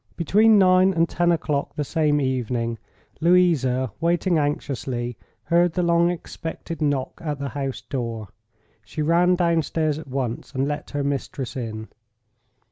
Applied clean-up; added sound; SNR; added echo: none; none; none; none.